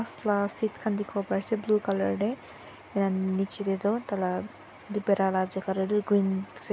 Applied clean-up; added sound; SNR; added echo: none; none; none; none.